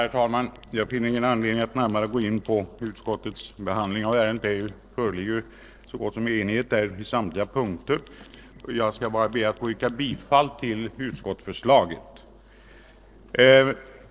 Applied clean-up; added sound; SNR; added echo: neural separator model SepFormer DNS4.